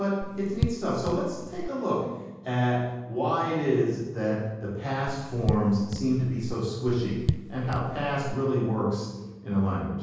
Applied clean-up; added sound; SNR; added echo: none; Raindrop / Drip; 5 dB; reverberation time 1.3 s.